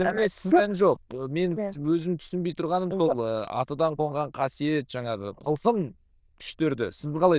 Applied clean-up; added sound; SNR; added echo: neural diffusion model UNIVERSE++.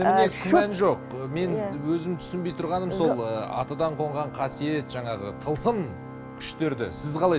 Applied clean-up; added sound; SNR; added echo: none; Organ; 13 dB; none.